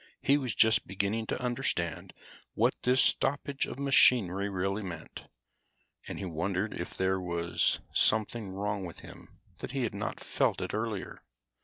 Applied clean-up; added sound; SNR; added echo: none; none; none; none.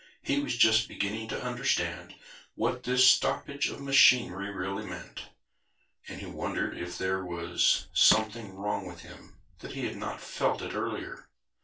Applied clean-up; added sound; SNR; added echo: none; Crushing; 6 dB; reverberation time 0.2 s.